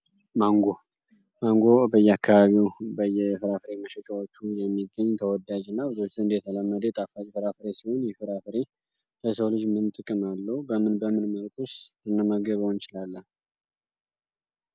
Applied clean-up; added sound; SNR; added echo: none; none; none; none.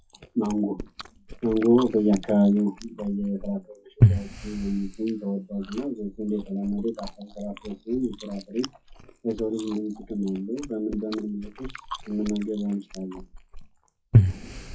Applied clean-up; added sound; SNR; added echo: classical method WPE with log-MMSE.